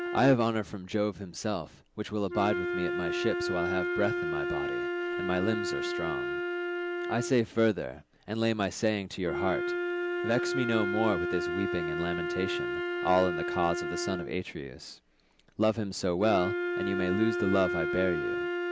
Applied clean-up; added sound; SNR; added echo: none; Wind instrument, woodwind instrument; 2 dB; none.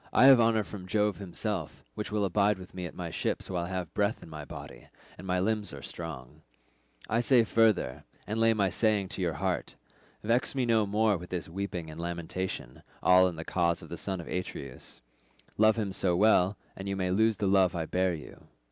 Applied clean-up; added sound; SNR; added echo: none; none; none; none.